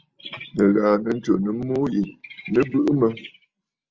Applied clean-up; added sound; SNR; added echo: none; none; none; none.